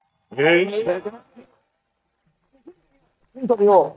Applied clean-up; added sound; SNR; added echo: neural mask model DeepFilterNet 3.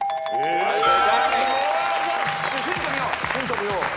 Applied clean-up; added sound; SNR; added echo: none; Bell; 6 dB; none.